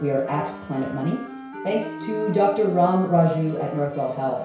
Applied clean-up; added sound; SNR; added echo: none; Wind instrument, woodwind instrument; 15 dB; reverberation time 0.6 s.